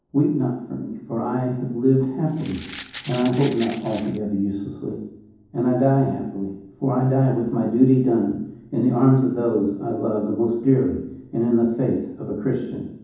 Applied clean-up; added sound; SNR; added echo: none; Rattle (instrument); 14 dB; reverberation time 1.2 s.